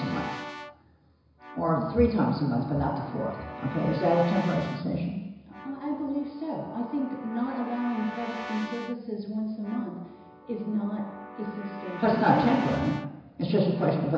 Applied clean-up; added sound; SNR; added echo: none; Keyboard (musical) / Brass instrument; 13 dB; reverberation time 1.0 s.